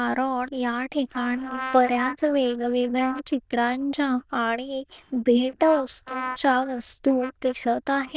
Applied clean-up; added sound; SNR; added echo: neural diffusion model UNIVERSE++.